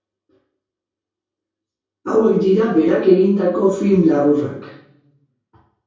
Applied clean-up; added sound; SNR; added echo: none; none; none; reverberation time 0.6 s.